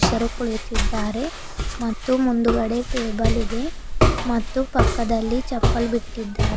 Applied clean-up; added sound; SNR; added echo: none; Walk, footsteps; -1 dB; none.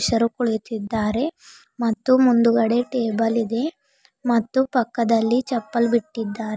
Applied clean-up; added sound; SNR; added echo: none; none; none; none.